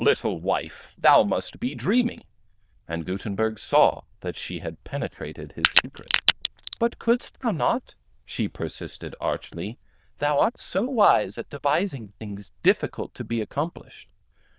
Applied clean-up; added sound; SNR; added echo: neural diffusion model UNIVERSE++.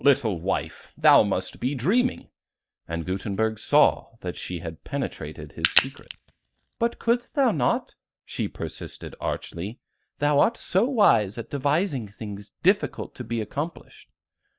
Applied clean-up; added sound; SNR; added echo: neural mask model DeepFilterNet 3.